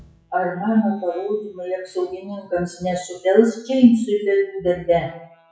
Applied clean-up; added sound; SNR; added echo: classical method WPE with log-MMSE.